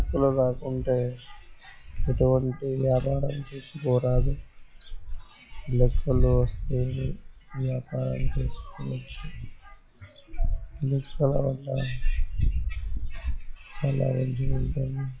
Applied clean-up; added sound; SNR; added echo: classical method log-MMSE.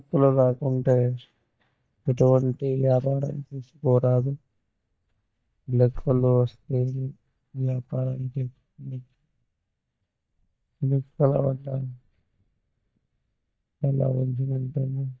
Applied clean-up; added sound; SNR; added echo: neural mask model DeepFilterNet 3.